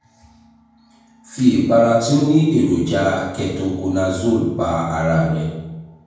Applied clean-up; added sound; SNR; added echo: none; none; none; reverberation time 1.2 s.